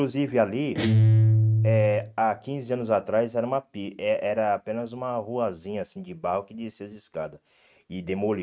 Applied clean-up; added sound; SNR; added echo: neural mask model RNNoise.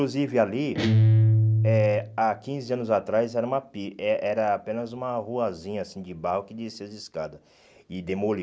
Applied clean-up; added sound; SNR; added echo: none; Guitar; -5 dB; none.